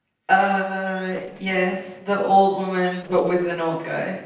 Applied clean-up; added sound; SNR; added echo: neural separator model SepFormer DNS4.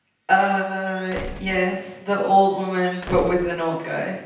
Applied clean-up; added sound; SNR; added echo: none; Squeak / Slam / Wood; 15 dB; reverberation time 0.9 s.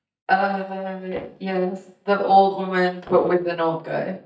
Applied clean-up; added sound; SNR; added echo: neural mask model DeepFilterNet 3.